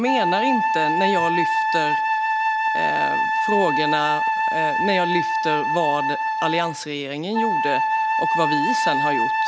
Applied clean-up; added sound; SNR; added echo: none; Wind instrument, woodwind instrument; -4 dB; none.